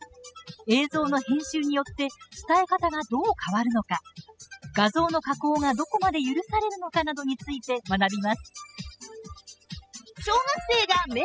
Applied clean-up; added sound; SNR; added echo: classical method spectral subtraction.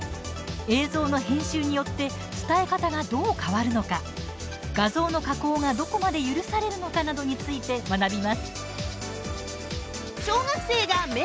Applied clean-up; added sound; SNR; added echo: none; Wind instrument, woodwind instrument; 15 dB; none.